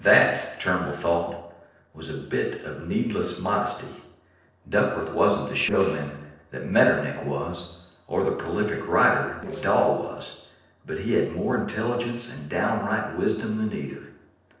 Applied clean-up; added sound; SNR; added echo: neural separator model SepFormer DNS4.